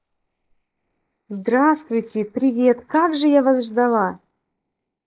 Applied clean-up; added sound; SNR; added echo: neural mask model Resemble Enhance denoiser.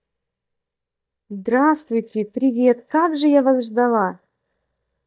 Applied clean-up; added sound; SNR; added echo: neural mask model DeepFilterNet 3.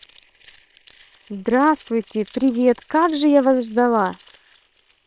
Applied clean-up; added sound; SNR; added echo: neural separator model SepFormer WHAM!.